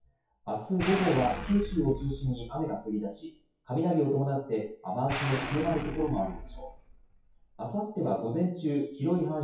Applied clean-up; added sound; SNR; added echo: classical method WPE with log-MMSE.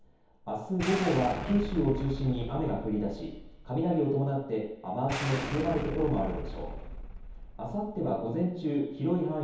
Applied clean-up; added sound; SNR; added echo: none; Explosion; 8 dB; reverberation time 2.2 s.